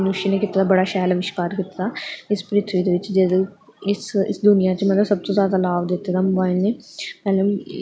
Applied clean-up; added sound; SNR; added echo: none; none; none; none.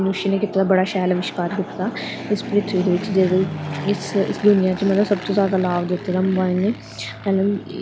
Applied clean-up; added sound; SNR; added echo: none; Fixed-wing aircraft, airplane; 12 dB; none.